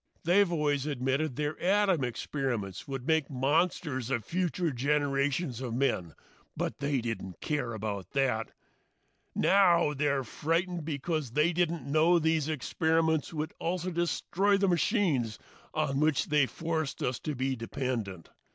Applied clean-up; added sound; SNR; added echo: none; none; none; none.